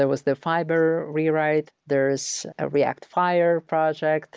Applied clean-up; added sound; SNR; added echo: none; none; none; none.